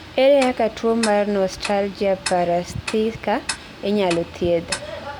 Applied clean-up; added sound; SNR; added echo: none; Tick-tock; 14 dB; none.